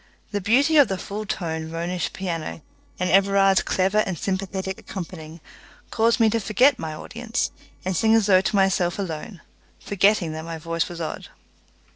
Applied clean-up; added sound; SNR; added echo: neural separator model SepFormer DNS4.